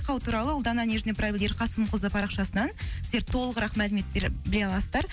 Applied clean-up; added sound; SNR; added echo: none; none; none; none.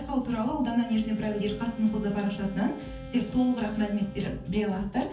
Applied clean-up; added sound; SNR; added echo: none; Wind instrument, woodwind instrument; 17 dB; reverberation time 0.5 s.